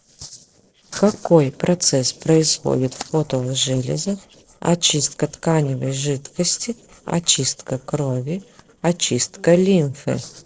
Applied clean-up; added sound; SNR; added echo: neural separator model SepFormer DNS4.